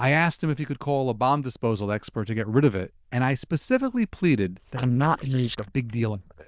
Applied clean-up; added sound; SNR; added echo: neural diffusion model UNIVERSE++.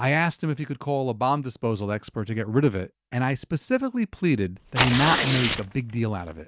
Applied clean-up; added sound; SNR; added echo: none; Tearing; 2 dB; none.